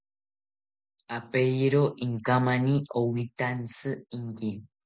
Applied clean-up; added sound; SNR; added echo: none; none; none; none.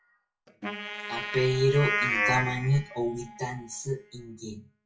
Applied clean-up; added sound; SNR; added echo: classical method WPE with log-MMSE.